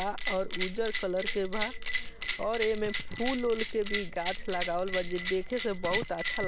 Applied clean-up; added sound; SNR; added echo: none; Bell; 2 dB; none.